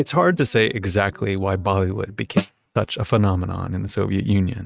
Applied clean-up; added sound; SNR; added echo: neural mask model RNNoise.